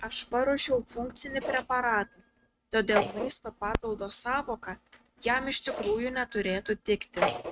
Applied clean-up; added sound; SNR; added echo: neural mask model RNNoise.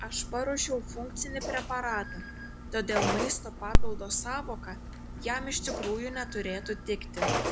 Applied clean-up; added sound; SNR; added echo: none; Telephone; -4 dB; none.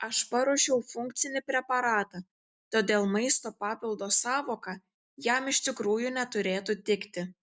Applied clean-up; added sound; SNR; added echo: none; none; none; none.